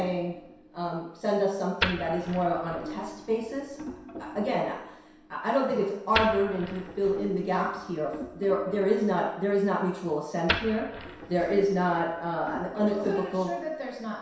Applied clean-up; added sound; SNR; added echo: none; Wood; 10 dB; reverberation time 0.7 s.